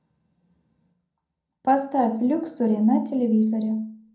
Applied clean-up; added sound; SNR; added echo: none; none; none; reverberation time 0.5 s.